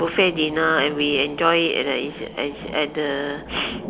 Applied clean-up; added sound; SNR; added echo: none; Thunder; 15 dB; none.